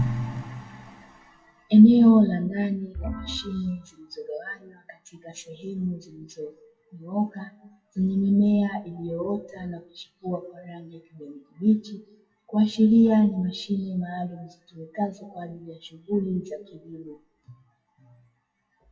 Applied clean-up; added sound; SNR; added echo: classical method WPE with log-MMSE.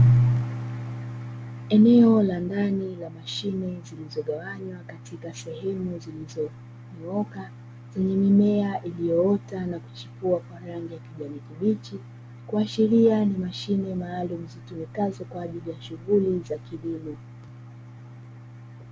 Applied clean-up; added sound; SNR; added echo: none; none; none; none.